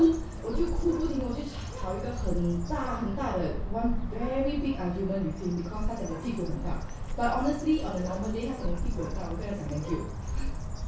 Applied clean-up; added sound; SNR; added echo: none; Bird; 2 dB; reverberation time 0.6 s.